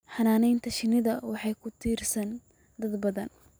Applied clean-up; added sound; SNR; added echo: none; none; none; none.